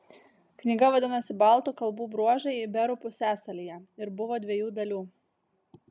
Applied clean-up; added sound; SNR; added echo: none; none; none; none.